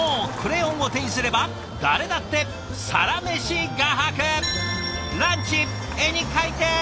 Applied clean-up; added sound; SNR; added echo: none; Motor vehicle (road); 13 dB; none.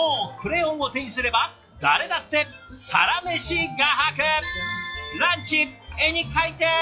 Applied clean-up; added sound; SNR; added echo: classical method log-MMSE.